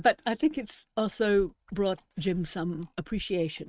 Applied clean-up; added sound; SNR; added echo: neural mask model RNNoise.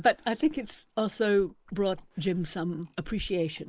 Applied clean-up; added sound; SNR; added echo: neural mask model Resemble Enhance denoiser.